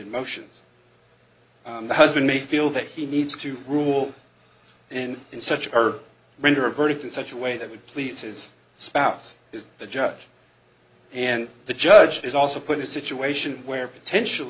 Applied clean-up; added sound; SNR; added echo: none; none; none; none.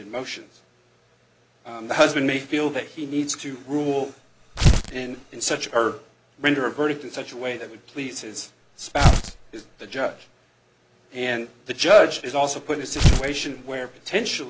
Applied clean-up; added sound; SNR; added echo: none; Tearing; -2 dB; none.